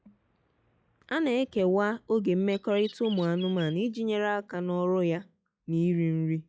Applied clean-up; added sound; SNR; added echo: classical method log-MMSE.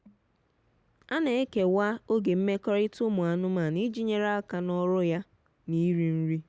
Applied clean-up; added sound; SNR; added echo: none; none; none; none.